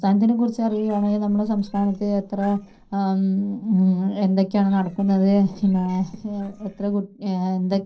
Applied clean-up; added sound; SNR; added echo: neural separator model SepFormer DNS4.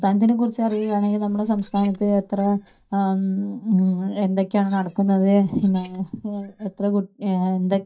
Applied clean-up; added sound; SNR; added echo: neural mask model DeepFilterNet 3.